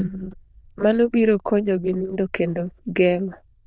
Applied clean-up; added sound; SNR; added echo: neural diffusion model UNIVERSE++.